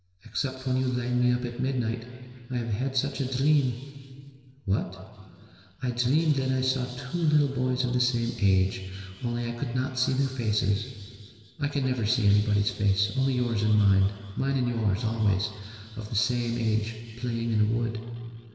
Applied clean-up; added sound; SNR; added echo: none; none; none; reverberation time 2.5 s.